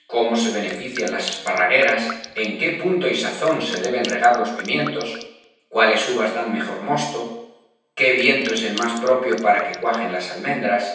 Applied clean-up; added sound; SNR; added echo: none; Drip; 15 dB; reverberation time 0.9 s.